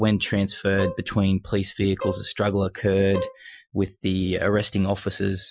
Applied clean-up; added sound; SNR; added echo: classical method Wiener filter.